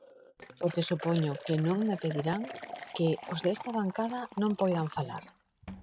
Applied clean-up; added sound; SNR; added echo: none; Liquid; 13 dB; none.